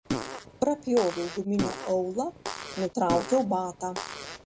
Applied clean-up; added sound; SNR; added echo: none; Fart; 7 dB; none.